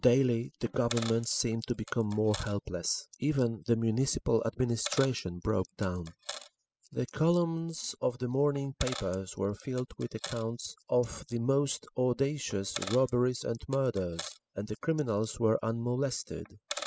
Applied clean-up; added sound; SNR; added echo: classical method spectral subtraction.